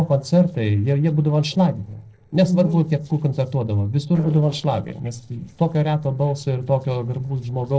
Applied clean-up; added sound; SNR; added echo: neural separator model SepFormer DNS4.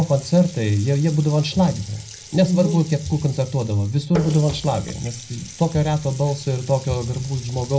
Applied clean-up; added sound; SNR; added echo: none; Water tap, faucet; 17 dB; reverberation time 0.4 s.